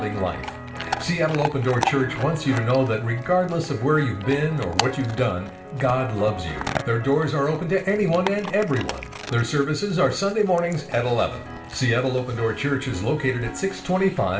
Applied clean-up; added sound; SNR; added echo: none; Chewing, mastication / Dog; 12 dB; reverberation time 0.6 s.